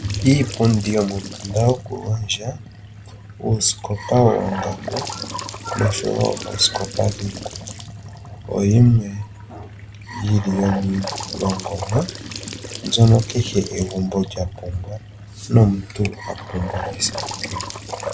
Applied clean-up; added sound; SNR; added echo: none; Trickle, dribble / Bathtub (filling or washing) / Sink (filling or washing) / Gurgling; 12 dB; none.